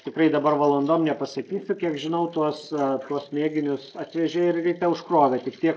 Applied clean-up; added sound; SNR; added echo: neural mask model Resemble Enhance denoiser.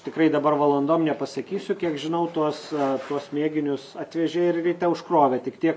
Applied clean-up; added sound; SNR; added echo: none; none; none; none.